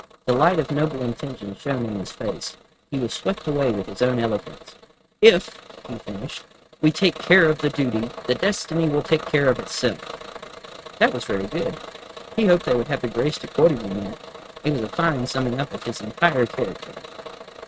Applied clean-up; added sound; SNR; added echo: neural mask model RNNoise.